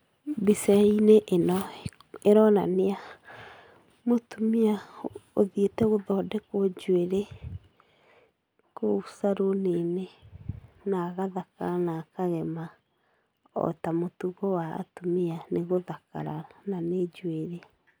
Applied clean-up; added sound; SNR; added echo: none; none; none; none.